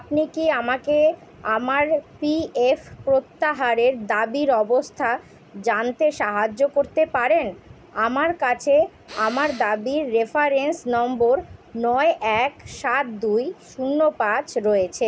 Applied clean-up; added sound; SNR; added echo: none; Tools; 19 dB; none.